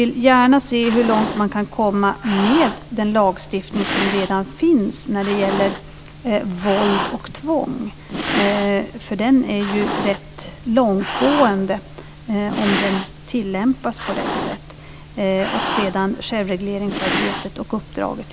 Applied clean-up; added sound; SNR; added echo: none; Cat; 8 dB; none.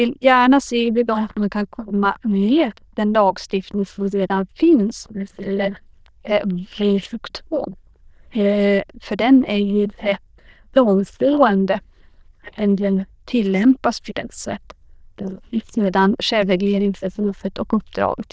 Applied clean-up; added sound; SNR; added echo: neural diffusion model UNIVERSE++.